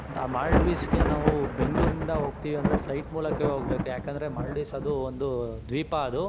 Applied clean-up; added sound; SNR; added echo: none; Thunder / Rain; -1 dB; none.